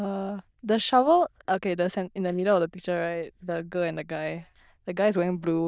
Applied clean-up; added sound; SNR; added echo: neural diffusion model UNIVERSE++.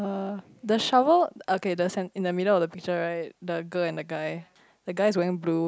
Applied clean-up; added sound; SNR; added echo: none; none; none; none.